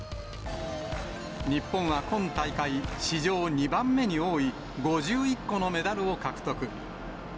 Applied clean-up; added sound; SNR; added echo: none; none; none; none.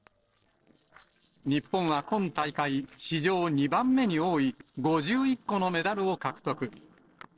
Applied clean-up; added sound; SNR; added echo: neural separator model SepFormer DNS4.